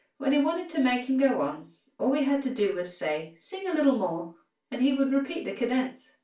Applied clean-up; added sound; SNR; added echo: none; none; none; reverberation time 0.2 s.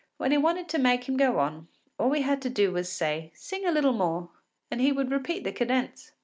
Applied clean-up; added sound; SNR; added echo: none; none; none; none.